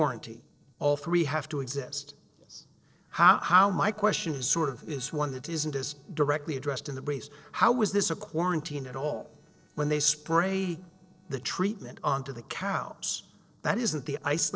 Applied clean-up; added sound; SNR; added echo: neural separator model SepFormer DNS4.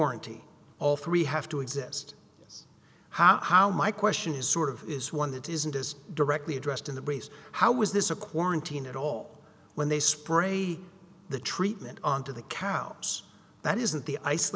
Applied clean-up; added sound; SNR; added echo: none; none; none; none.